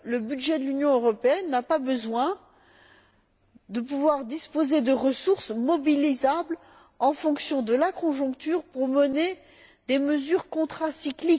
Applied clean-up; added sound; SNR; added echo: none; none; none; none.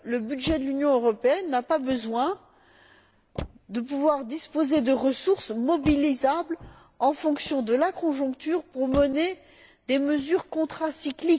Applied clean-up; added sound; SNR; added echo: none; Motor vehicle (road); 18 dB; none.